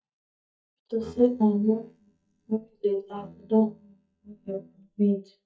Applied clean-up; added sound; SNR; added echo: neural mask model DeepFilterNet 3.